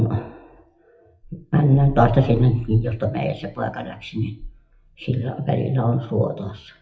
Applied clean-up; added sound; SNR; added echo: classical method WPE with log-MMSE.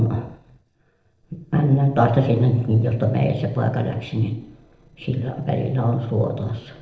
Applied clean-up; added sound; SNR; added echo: neural separator model SepFormer DNS4.